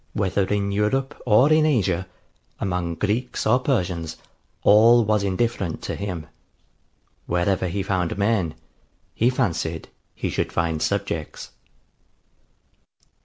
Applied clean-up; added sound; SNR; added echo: none; none; none; none.